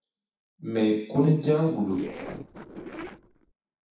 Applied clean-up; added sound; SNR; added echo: neural separator model SepFormer DNS4.